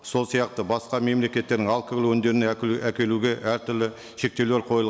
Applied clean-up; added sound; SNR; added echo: none; none; none; none.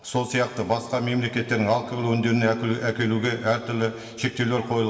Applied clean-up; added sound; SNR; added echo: none; none; none; reverberation time 1.9 s.